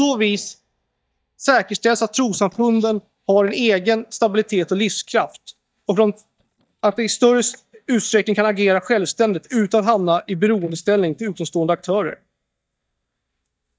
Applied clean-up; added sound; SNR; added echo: neural mask model DeepFilterNet 3.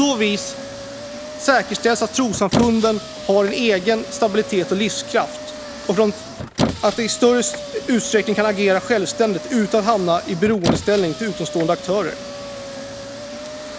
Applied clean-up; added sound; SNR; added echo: none; Squeak; 9 dB; none.